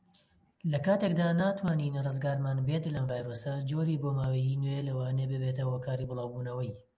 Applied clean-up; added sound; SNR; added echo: none; none; none; none.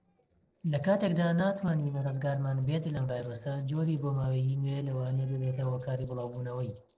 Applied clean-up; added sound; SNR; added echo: neural separator model SepFormer DNS4.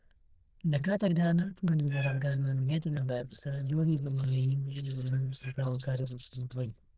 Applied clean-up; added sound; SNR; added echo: neural diffusion model UNIVERSE++.